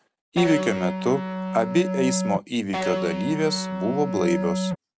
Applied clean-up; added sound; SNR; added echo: none; Electric guitar; 2 dB; none.